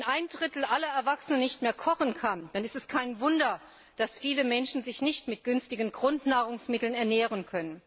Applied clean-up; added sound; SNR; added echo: none; none; none; none.